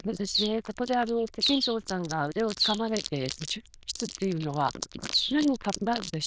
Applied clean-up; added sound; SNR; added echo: neural diffusion model UNIVERSE++.